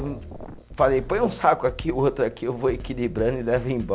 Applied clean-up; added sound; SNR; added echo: none; Drum kit; 13 dB; none.